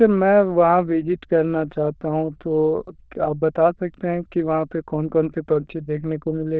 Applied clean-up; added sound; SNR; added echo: neural diffusion model UNIVERSE++.